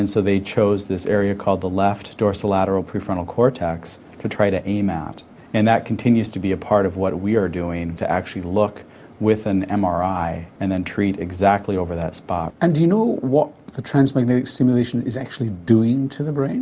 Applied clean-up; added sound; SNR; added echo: none; none; none; none.